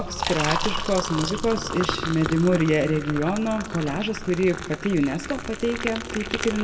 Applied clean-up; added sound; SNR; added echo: none; Liquid; 6 dB; reverberation time 1.2 s.